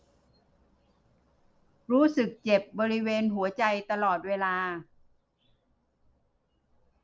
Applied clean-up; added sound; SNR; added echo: none; none; none; none.